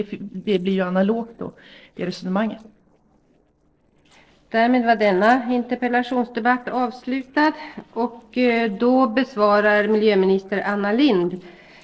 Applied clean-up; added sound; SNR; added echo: neural separator model SepFormer DNS4.